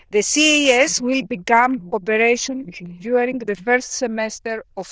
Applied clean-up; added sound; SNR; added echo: neural diffusion model UNIVERSE++.